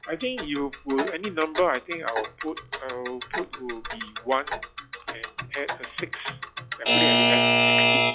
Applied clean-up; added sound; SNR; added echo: classical method log-MMSE.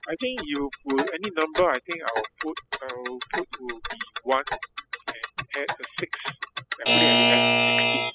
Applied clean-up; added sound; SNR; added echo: classical method spectral subtraction.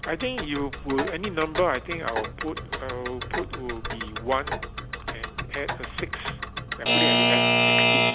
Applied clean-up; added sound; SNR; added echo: none; Alarm / Clock; -4 dB; none.